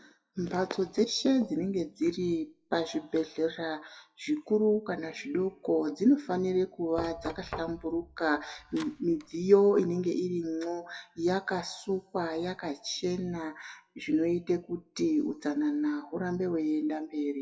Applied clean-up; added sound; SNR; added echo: classical method WPE with log-MMSE.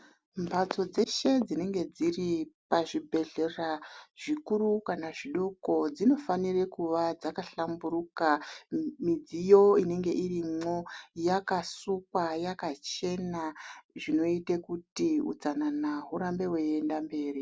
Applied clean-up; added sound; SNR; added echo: none; none; none; none.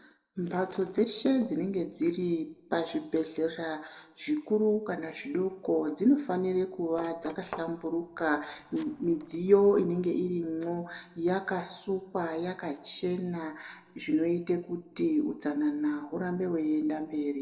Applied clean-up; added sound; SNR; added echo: neural separator model SepFormer DNS4.